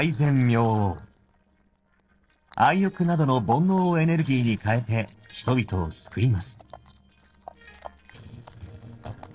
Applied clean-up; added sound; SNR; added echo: neural separator model SepFormer DNS4.